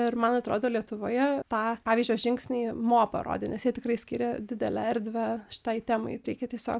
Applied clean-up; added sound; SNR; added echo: none; none; none; none.